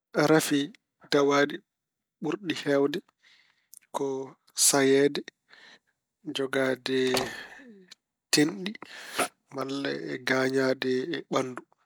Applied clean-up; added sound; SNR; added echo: none; Slam; 9 dB; none.